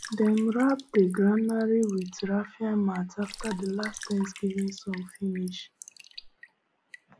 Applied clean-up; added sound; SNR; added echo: none; Raindrop / Drip; 18 dB; none.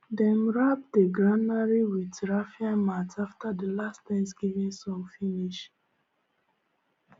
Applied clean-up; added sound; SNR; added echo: none; none; none; none.